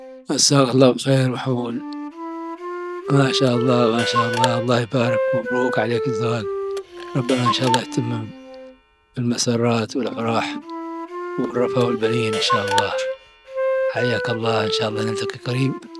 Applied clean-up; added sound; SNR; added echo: none; Wind instrument, woodwind instrument + Clock; 4 dB; none.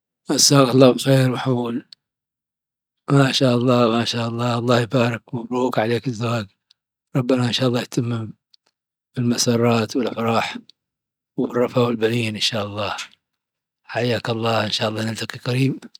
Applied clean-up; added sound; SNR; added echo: none; none; none; none.